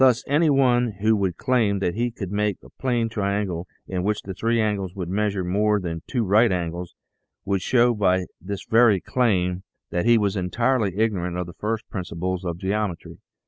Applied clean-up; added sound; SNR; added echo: none; none; none; none.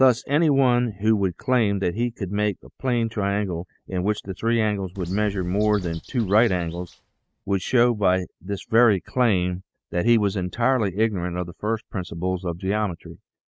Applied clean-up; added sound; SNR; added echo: neural mask model RNNoise.